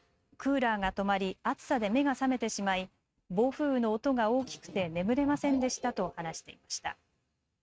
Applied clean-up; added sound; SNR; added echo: neural mask model RNNoise.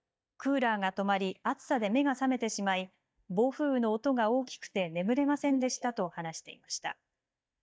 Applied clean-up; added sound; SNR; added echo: neural mask model DeepFilterNet 3.